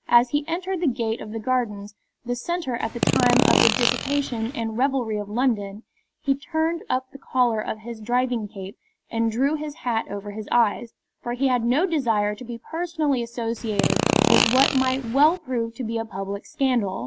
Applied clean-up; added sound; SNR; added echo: none; Fart; -1 dB; none.